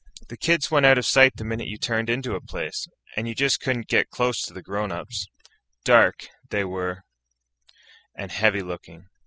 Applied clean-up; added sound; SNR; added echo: classical method spectral subtraction.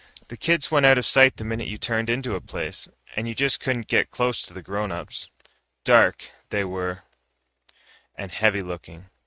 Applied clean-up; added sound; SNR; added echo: neural mask model RNNoise.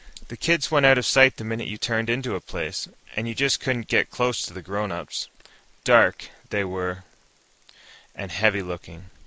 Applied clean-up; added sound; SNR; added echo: neural mask model Resemble Enhance denoiser.